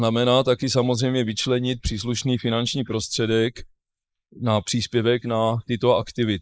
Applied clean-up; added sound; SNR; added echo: neural mask model Resemble Enhance denoiser.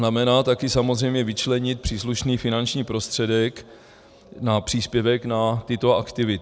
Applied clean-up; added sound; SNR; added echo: none; none; none; none.